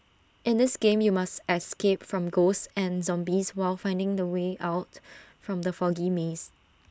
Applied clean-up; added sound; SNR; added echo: none; none; none; none.